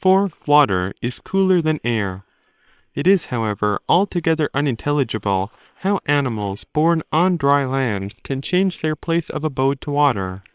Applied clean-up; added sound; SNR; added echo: neural separator model SepFormer WHAM!.